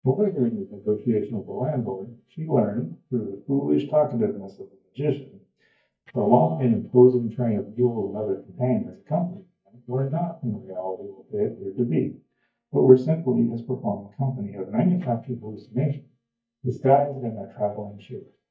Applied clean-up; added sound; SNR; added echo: neural mask model DeepFilterNet 3.